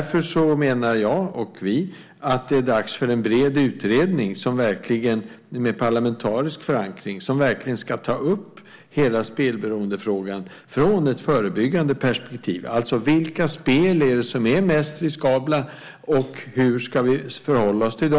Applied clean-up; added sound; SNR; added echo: none; none; none; none.